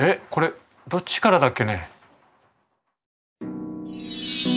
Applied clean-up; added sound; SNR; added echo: none; none; none; none.